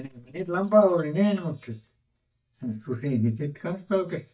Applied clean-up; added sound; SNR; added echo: neural mask model DeepFilterNet 3.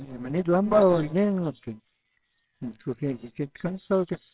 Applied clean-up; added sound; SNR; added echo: neural separator model SepFormer WHAMR!.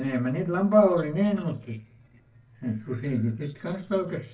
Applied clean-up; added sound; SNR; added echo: neural separator model SepFormer DNS4.